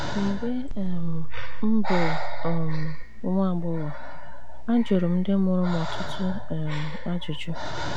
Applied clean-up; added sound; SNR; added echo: none; Breathing; -5 dB; none.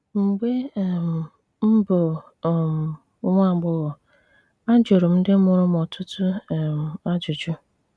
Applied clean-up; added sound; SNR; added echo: none; none; none; none.